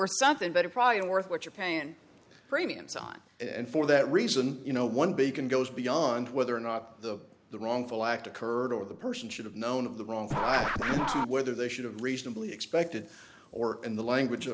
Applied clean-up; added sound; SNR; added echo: none; Scratching (performance technique); 4 dB; none.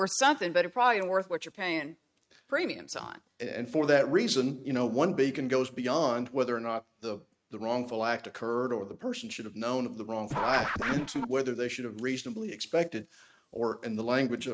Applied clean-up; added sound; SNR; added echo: neural mask model RNNoise.